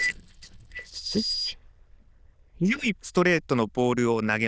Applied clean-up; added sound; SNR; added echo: neural diffusion model UNIVERSE++.